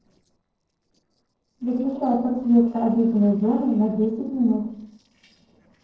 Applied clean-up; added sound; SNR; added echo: neural separator model SepFormer DNS4.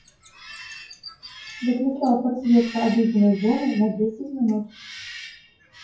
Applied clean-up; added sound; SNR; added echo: classical method WPE with log-MMSE.